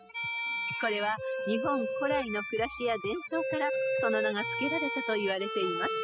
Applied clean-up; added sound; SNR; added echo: classical method spectral subtraction.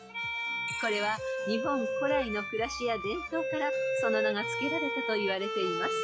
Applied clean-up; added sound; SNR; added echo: classical method log-MMSE.